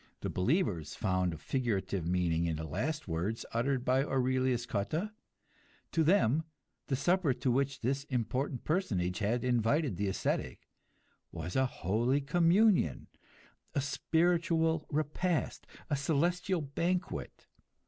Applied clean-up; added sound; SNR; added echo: none; none; none; none.